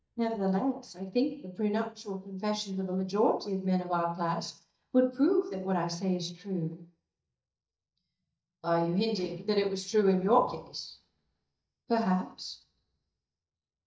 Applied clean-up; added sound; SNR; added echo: neural mask model DeepFilterNet 3.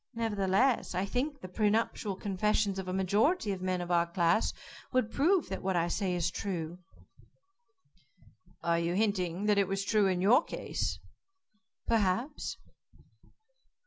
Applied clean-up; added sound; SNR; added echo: none; none; none; none.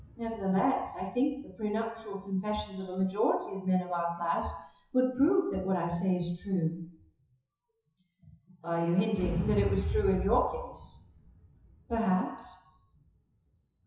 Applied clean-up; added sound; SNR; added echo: classical method WPE with log-MMSE.